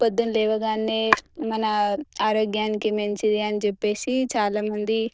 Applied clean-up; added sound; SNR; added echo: neural diffusion model UNIVERSE++.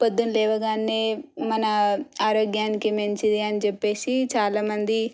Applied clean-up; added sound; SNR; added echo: none; none; none; none.